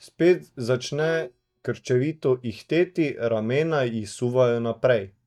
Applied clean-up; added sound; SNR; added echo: neural mask model DeepFilterNet 3.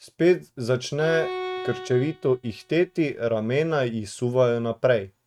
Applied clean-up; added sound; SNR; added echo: neural mask model RNNoise.